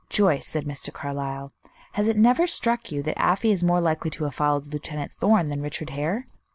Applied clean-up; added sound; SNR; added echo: none; none; none; none.